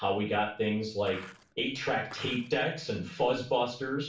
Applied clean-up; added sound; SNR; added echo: none; Skateboard; 18 dB; reverberation time 0.4 s.